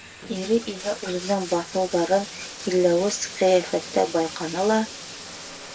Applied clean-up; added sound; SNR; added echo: none; Bathtub (filling or washing); 13 dB; none.